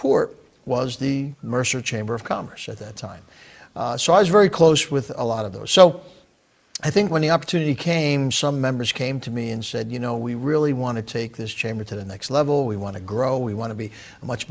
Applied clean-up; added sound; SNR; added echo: neural mask model Resemble Enhance denoiser.